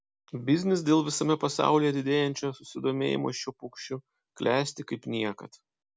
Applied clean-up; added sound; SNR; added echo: none; none; none; none.